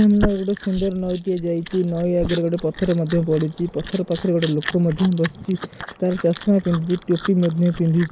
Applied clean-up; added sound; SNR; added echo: neural mask model Resemble Enhance denoiser.